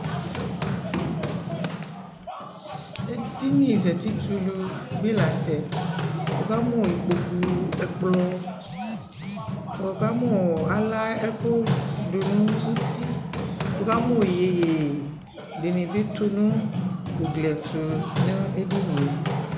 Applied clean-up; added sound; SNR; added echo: none; Run; 3 dB; none.